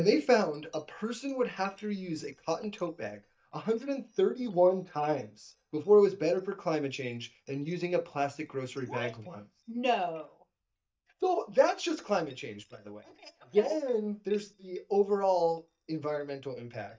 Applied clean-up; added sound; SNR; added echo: neural mask model DeepFilterNet 3.